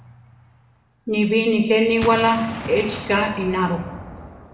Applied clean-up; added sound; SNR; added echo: none; Explosion; 14 dB; reverberation time 0.8 s.